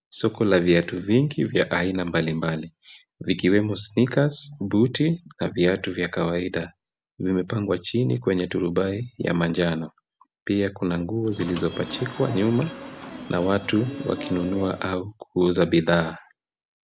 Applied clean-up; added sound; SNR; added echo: none; Subway, metro, underground / Sliding door; 12 dB; none.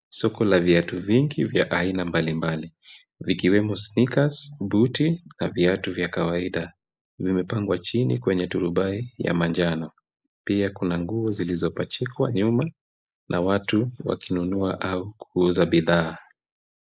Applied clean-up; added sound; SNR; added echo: neural mask model Resemble Enhance denoiser.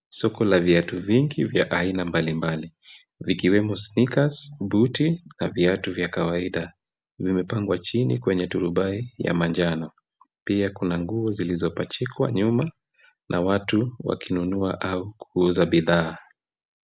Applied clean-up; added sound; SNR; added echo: none; none; none; none.